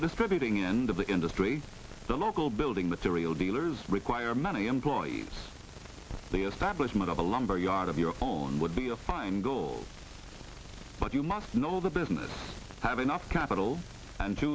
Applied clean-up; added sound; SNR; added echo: none; none; none; none.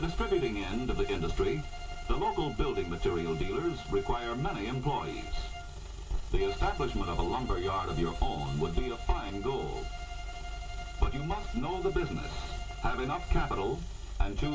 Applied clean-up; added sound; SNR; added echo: none; Bowed string instrument; 15 dB; reverberation time 0.1 s.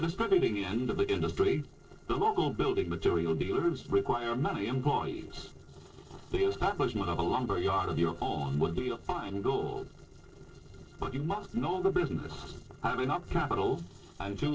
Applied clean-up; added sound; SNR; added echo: neural separator model SepFormer DNS4.